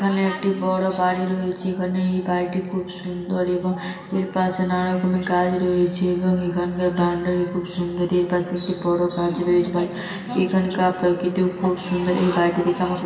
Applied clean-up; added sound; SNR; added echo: none; none; none; reverberation time 2.6 s.